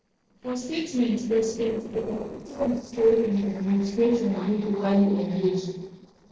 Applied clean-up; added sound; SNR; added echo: neural separator model SepFormer DNS4.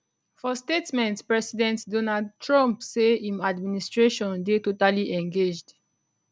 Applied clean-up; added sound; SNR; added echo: none; none; none; none.